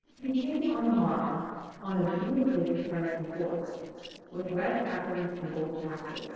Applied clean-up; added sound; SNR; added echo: neural separator model SepFormer DNS4.